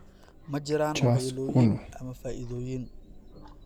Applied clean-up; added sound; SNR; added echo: none; Clock; -4 dB; none.